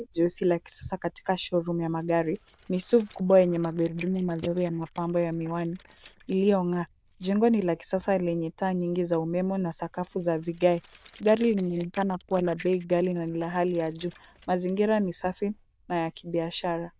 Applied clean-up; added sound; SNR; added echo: neural diffusion model UNIVERSE++.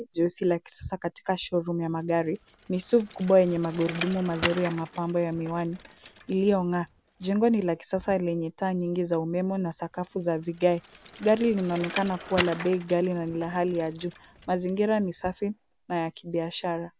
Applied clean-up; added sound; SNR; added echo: none; Bicycle; 15 dB; none.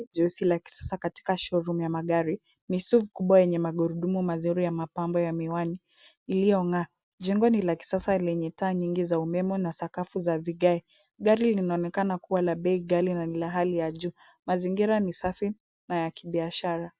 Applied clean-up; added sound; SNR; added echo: none; none; none; none.